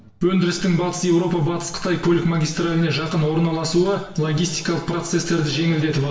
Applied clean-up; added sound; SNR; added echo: none; none; none; reverberation time 0.8 s.